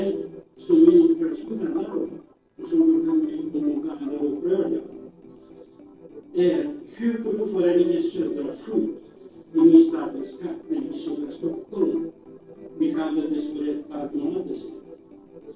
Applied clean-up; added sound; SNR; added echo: neural separator model SepFormer DNS4.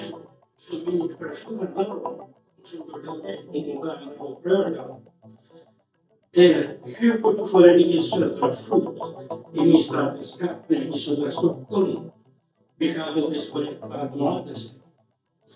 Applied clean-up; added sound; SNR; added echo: neural mask model DeepFilterNet 3.